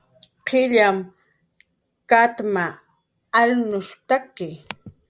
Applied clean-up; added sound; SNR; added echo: none; none; none; none.